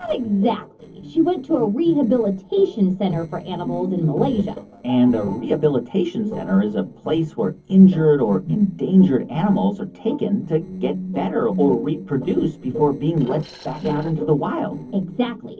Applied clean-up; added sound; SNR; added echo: neural separator model SepFormer DNS4.